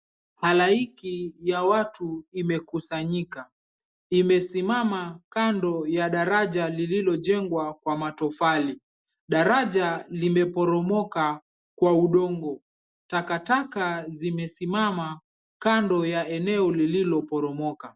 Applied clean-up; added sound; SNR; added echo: none; none; none; none.